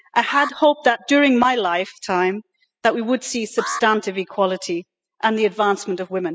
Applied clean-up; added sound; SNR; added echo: classical method spectral subtraction.